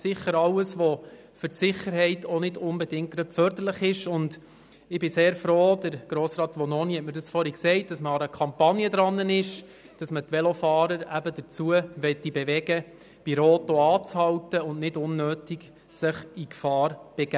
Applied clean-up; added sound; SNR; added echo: none; none; none; none.